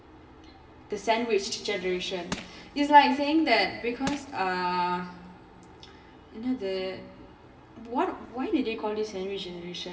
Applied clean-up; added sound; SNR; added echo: none; Crushing; 11 dB; reverberation time 2.0 s.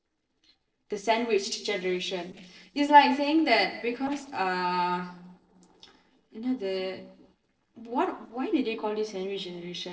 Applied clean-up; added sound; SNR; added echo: neural separator model SepFormer DNS4.